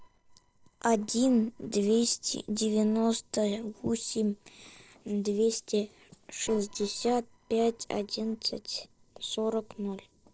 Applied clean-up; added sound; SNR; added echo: neural separator model SepFormer DNS4.